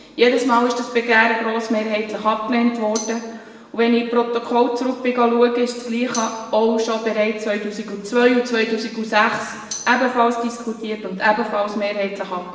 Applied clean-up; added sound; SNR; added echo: none; Tambourine; 14 dB; reverberation time 1.2 s.